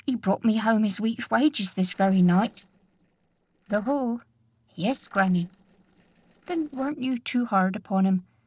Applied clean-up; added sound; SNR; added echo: neural separator model SepFormer DNS4.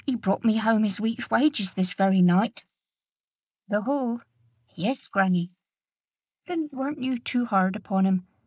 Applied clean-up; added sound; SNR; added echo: neural mask model Resemble Enhance denoiser.